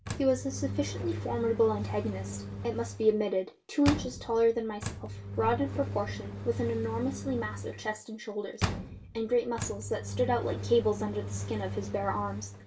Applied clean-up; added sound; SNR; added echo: none; Engine; 6 dB; reverberation time 0.2 s.